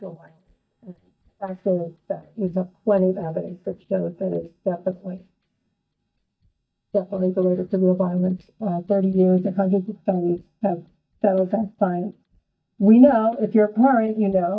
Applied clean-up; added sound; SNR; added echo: neural mask model DeepFilterNet 3.